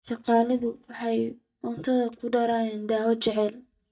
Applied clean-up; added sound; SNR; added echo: neural mask model DeepFilterNet 3.